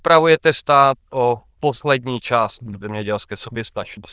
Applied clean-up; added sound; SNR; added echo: neural diffusion model UNIVERSE++.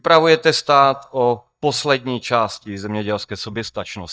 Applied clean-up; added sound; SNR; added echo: neural mask model DeepFilterNet 3.